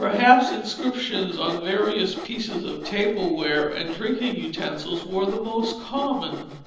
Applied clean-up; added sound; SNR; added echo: none; Sawing; 14 dB; reverberation time 0.9 s.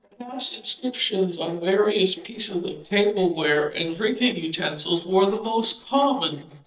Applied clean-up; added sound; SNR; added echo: neural mask model DeepFilterNet 3.